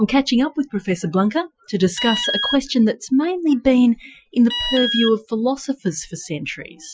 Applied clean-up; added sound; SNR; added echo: classical method Wiener filter.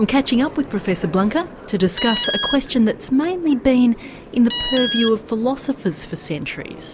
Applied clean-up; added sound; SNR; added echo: none; Alarm; 6 dB; none.